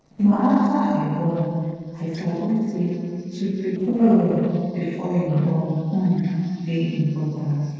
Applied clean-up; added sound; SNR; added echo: neural separator model SepFormer DNS4.